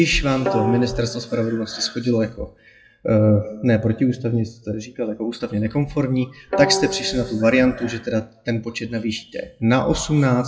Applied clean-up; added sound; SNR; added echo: classical method WPE with log-MMSE.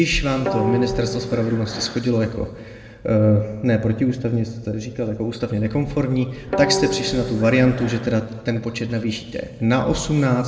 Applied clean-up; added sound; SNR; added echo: none; Guitar; 6 dB; reverberation time 1.3 s.